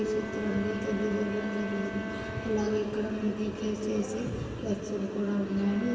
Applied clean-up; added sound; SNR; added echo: none; Bowed string instrument; 12 dB; reverberation time 1.8 s.